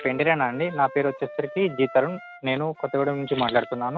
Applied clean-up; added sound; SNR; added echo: none; Wind instrument, woodwind instrument; 17 dB; none.